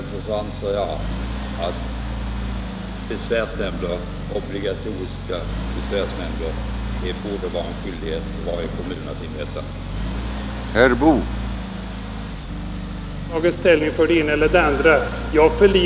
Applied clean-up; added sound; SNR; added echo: none; Accelerating, revving, vroom; 5 dB; none.